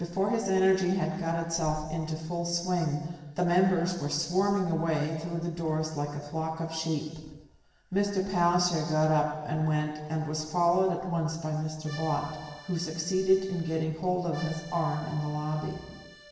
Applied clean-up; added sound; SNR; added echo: none; Accordion; 18 dB; reverberation time 1.2 s.